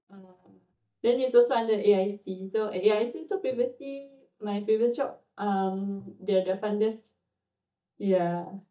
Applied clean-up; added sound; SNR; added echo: neural mask model DeepFilterNet 3.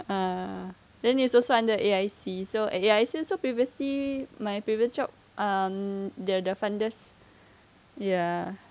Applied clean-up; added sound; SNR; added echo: none; none; none; none.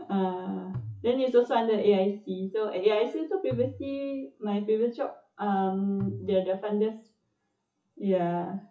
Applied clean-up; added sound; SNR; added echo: classical method WPE with log-MMSE.